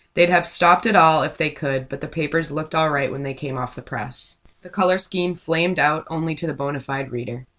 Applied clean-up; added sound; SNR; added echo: none; none; none; none.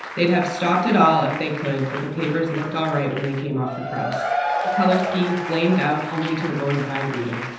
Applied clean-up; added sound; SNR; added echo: none; Applause / Crowd / Cheering; 7 dB; reverberation time 0.9 s.